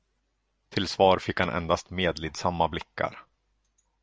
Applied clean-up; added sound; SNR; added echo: none; none; none; none.